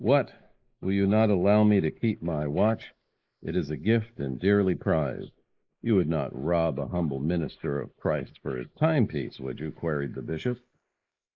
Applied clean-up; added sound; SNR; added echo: neural mask model Resemble Enhance denoiser.